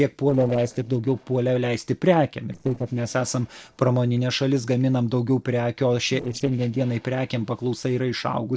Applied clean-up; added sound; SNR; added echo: neural separator model SepFormer DNS4.